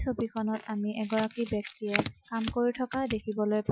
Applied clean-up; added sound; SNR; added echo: classical method Wiener filter.